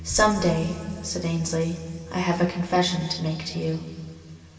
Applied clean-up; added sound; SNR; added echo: none; Bass guitar; 19 dB; reverberation time 2.4 s.